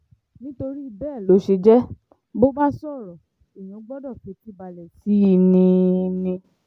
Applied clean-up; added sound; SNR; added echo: none; none; none; none.